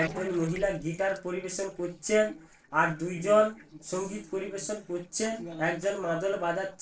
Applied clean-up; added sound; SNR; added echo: neural separator model SepFormer DNS4.